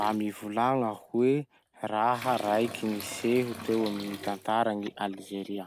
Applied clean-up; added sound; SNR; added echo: none; Bathtub (filling or washing) / Liquid; 16 dB; none.